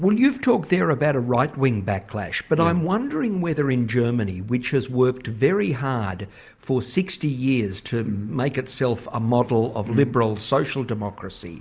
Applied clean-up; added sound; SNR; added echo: none; none; none; none.